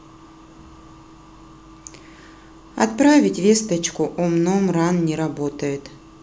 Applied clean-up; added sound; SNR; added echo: none; none; none; none.